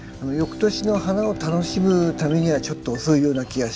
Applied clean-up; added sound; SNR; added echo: none; Bowed string instrument; 13 dB; none.